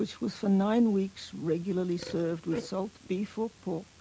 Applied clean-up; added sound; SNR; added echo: none; Burping, eructation; 17 dB; none.